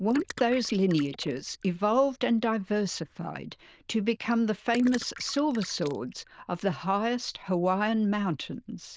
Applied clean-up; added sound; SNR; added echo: neural diffusion model UNIVERSE++.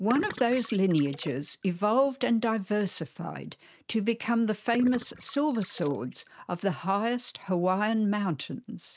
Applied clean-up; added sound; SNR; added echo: neural mask model RNNoise.